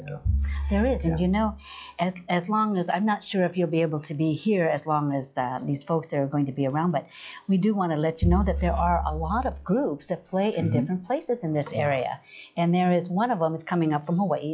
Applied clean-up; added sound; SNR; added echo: classical method log-MMSE.